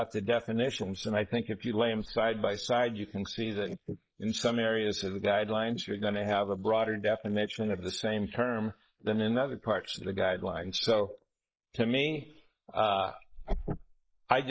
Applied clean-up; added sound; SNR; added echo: neural mask model Resemble Enhance denoiser.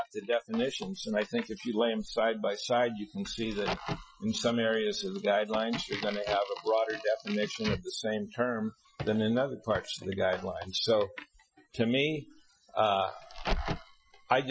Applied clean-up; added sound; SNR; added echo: classical method Wiener filter.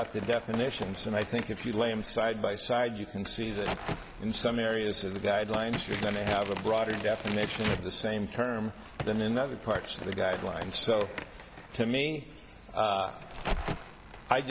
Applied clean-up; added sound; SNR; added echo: none; Crack; 10 dB; none.